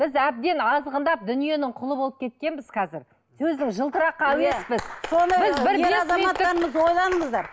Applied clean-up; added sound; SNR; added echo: none; none; none; none.